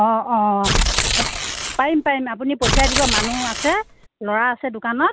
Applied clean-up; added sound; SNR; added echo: none; Tearing; 0 dB; none.